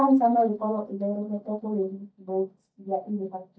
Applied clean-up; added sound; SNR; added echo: neural mask model DeepFilterNet 3.